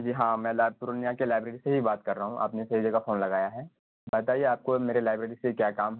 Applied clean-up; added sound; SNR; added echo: none; none; none; none.